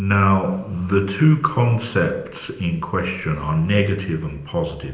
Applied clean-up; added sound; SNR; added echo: none; none; none; reverberation time 0.8 s.